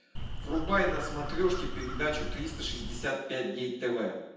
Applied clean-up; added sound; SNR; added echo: none; Crow; 3 dB; reverberation time 0.9 s.